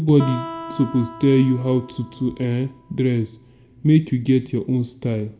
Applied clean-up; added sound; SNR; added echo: none; Acoustic guitar; 16 dB; reverberation time 1.3 s.